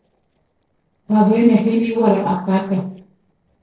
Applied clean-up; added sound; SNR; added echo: neural separator model SepFormer DNS4.